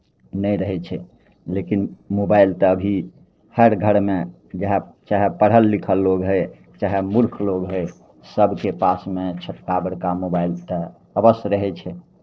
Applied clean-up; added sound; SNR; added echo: neural separator model SepFormer DNS4.